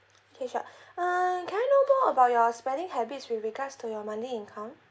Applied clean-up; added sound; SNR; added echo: none; none; none; none.